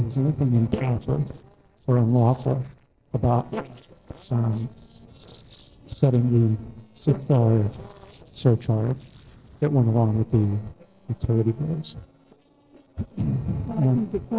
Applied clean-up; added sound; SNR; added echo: neural separator model SepFormer DNS4.